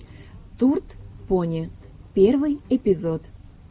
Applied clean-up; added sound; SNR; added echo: none; none; none; none.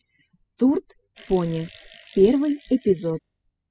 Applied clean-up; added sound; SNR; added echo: classical method spectral subtraction.